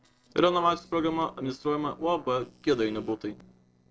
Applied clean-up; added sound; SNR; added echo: neural separator model SepFormer DNS4.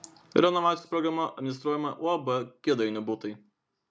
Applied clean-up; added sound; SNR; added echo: none; none; none; none.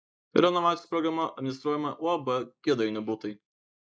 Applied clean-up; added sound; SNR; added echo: neural mask model Resemble Enhance denoiser.